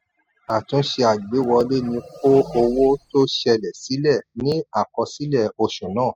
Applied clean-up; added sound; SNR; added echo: classical method spectral subtraction.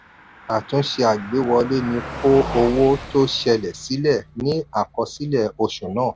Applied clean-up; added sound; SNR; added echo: none; Car passing by; 14 dB; none.